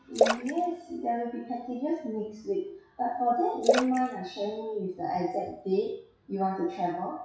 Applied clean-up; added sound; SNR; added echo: classical method WPE with log-MMSE.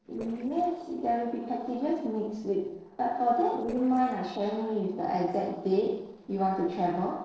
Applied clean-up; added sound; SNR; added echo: neural separator model SepFormer DNS4.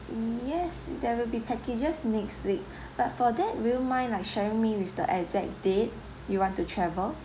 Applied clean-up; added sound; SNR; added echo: none; none; none; none.